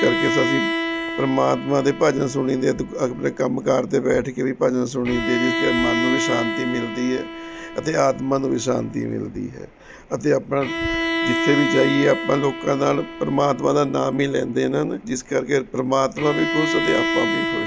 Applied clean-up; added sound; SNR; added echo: none; Bowed string instrument; 5 dB; none.